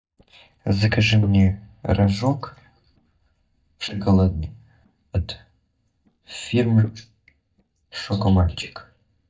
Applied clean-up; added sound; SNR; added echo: neural mask model DeepFilterNet 3.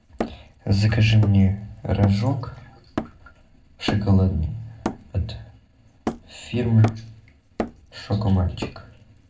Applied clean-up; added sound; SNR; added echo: none; Hammer; 12 dB; reverberation time 0.3 s.